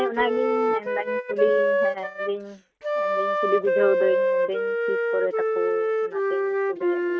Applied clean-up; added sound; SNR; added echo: neural mask model RNNoise.